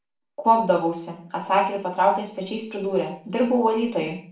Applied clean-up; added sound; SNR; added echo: none; none; none; reverberation time 0.4 s.